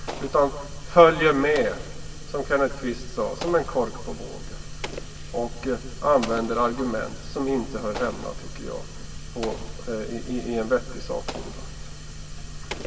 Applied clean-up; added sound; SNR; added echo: none; Explosion; 17 dB; reverberation time 1.9 s.